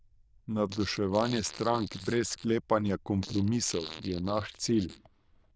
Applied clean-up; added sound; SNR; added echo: neural diffusion model UNIVERSE++.